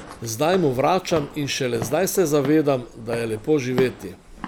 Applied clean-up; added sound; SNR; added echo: none; Walk, footsteps / Siren; 14 dB; none.